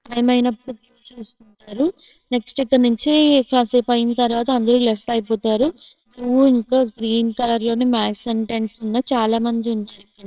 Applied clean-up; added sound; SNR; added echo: neural separator model SepFormer WHAMR!.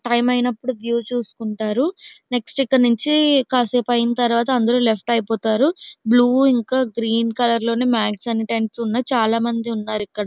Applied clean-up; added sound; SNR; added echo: none; none; none; none.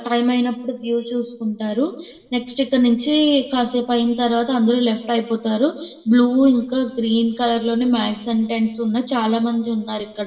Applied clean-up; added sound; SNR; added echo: neural separator model SepFormer DNS4.